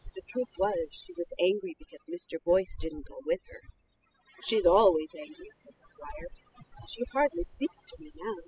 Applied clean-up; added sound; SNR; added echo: classical method spectral subtraction.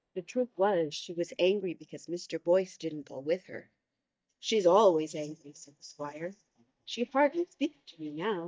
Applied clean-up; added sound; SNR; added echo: neural mask model DeepFilterNet 3.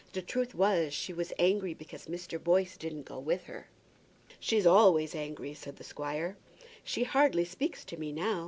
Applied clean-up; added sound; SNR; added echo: none; none; none; none.